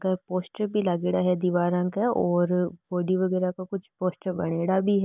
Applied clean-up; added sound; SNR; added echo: none; none; none; none.